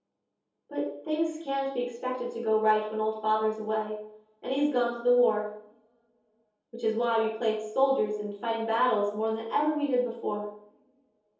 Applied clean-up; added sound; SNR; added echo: none; none; none; reverberation time 0.7 s.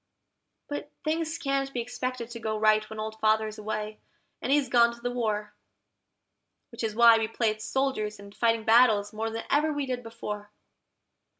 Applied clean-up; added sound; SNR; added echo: none; none; none; none.